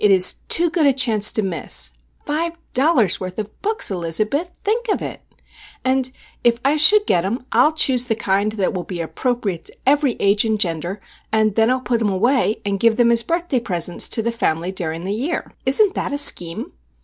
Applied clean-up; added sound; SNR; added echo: none; none; none; none.